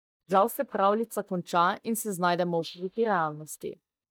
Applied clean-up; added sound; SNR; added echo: neural mask model DeepFilterNet 3.